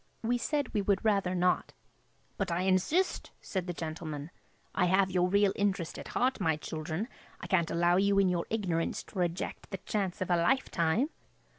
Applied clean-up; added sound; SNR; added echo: none; none; none; none.